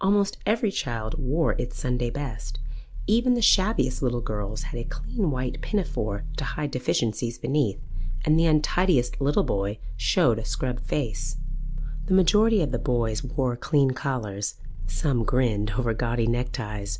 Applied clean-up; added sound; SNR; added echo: none; Growling; 3 dB; none.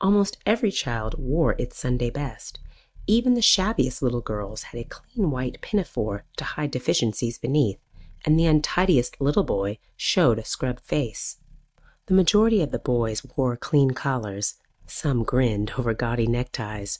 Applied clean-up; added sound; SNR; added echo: neural mask model RNNoise.